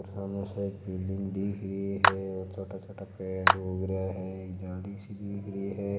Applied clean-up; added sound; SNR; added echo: none; Clapping; -3 dB; none.